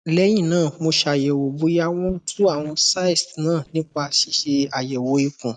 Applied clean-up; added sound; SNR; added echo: neural mask model DeepFilterNet 3.